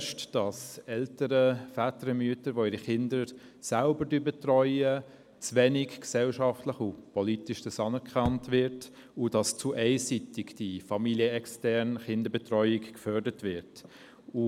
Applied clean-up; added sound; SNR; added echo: none; Thump, thud; 8 dB; none.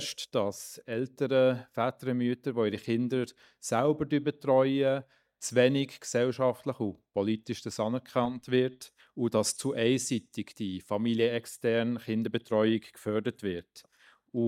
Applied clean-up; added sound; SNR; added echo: neural mask model DeepFilterNet 3.